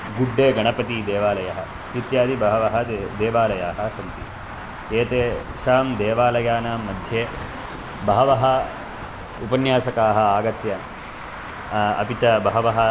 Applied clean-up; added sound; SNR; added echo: none; Traffic noise, roadway noise; 13 dB; none.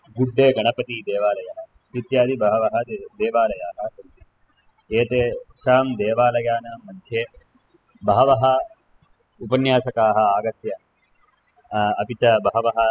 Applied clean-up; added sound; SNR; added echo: classical method spectral subtraction.